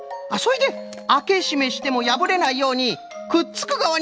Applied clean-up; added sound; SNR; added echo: none; none; none; none.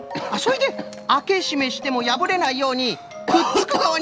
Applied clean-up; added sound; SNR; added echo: none; Cough; 6 dB; none.